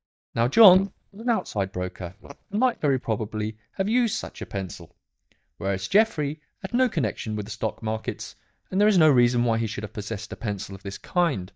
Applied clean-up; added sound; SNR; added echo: neural mask model DeepFilterNet 3.